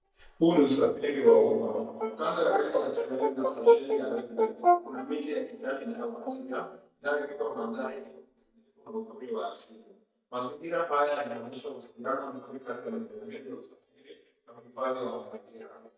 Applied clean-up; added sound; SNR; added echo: neural mask model DeepFilterNet 3.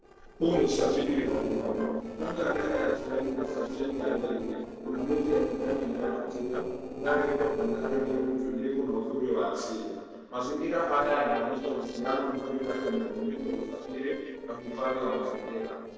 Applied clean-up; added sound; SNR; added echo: neural separator model SepFormer DNS4.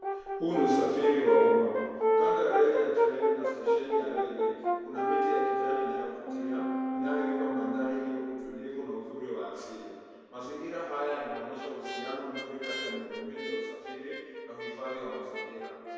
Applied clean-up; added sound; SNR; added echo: none; Brass instrument; -2 dB; reverberation time 2.2 s.